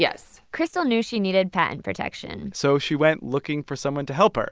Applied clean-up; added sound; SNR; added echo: none; none; none; none.